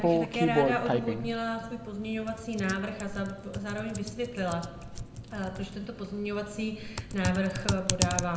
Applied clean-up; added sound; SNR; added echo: none; Typing; 1 dB; reverberation time 0.8 s.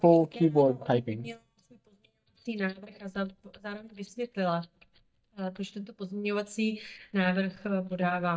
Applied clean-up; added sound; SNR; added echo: neural mask model DeepFilterNet 3.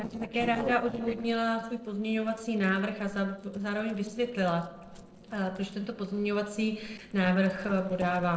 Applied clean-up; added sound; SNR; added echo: neural separator model SepFormer DNS4.